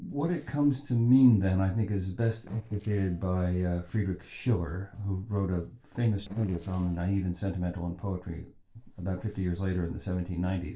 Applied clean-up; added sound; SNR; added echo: neural separator model SepFormer DNS4.